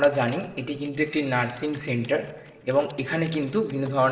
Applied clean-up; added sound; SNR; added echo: neural separator model SepFormer DNS4.